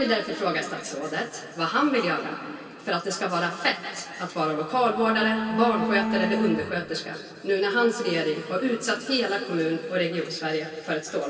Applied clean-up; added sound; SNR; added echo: none; Bowed string instrument; 2 dB; reverberation time 2.6 s.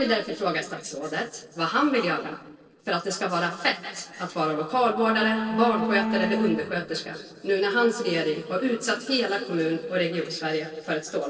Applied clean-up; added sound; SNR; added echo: neural separator model SepFormer DNS4.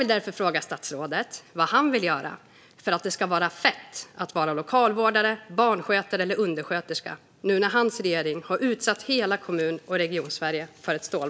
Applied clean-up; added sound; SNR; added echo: none; none; none; none.